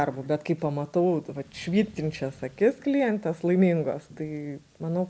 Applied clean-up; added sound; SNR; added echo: none; none; none; none.